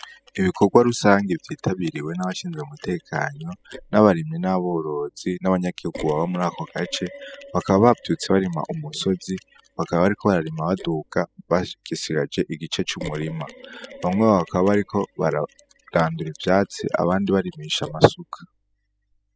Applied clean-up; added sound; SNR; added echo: classical method spectral subtraction.